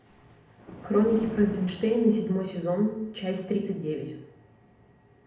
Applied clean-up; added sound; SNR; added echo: none; Thunder; 19 dB; reverberation time 0.7 s.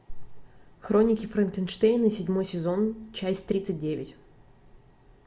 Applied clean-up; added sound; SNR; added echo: none; none; none; none.